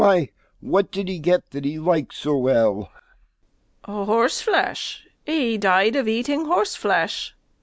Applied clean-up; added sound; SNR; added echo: none; none; none; none.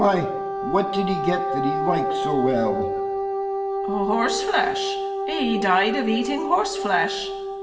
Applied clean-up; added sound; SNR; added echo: none; Wind instrument, woodwind instrument; 2 dB; reverberation time 0.9 s.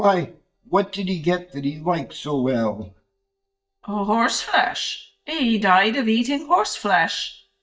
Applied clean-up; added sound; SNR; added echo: neural mask model DeepFilterNet 3.